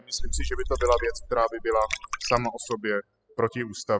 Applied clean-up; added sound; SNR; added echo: classical method spectral subtraction.